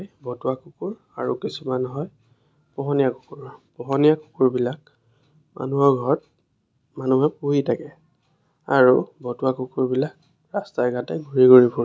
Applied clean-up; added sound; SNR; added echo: none; none; none; none.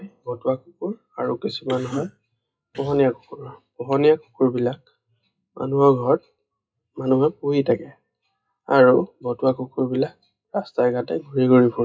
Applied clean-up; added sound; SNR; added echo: classical method WPE with log-MMSE.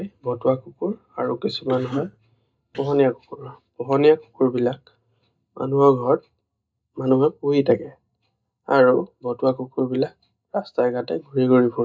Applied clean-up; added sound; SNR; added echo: neural mask model DeepFilterNet 3.